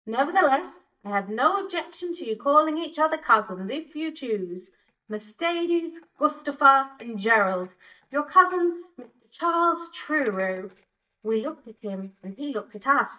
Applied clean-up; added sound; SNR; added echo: neural mask model DeepFilterNet 3.